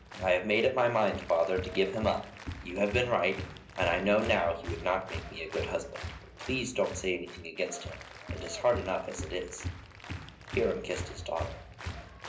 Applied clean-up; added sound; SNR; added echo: none; Applause; 10 dB; reverberation time 0.5 s.